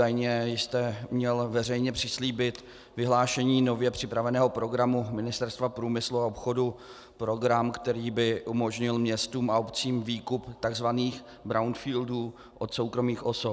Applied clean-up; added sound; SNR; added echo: none; none; none; none.